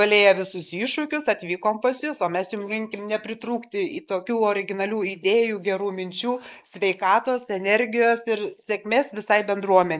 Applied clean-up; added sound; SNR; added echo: neural mask model Resemble Enhance denoiser.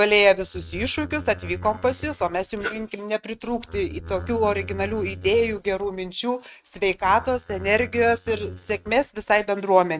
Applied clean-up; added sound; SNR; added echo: neural mask model RNNoise.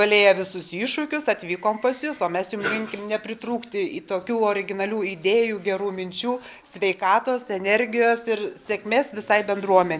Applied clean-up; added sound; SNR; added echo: none; none; none; none.